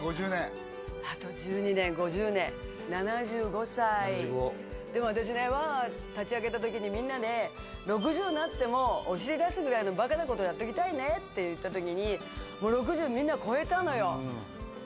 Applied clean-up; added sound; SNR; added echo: none; none; none; none.